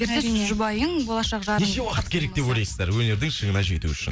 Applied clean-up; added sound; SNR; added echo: none; none; none; none.